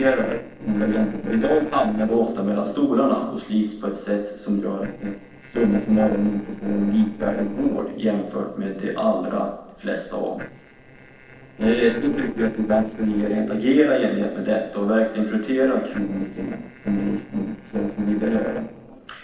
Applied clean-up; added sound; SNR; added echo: neural separator model SepFormer DNS4.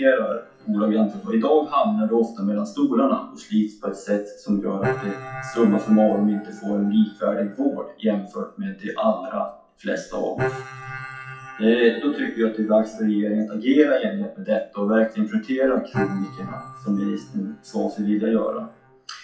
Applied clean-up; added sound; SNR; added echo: classical method WPE with log-MMSE.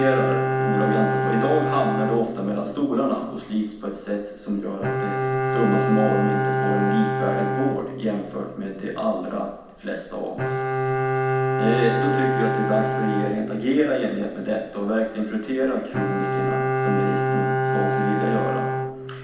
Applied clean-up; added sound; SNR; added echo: none; Bowed string instrument; 0 dB; reverberation time 0.9 s.